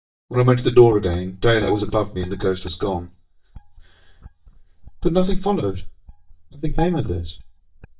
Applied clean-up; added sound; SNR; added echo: neural mask model DeepFilterNet 3.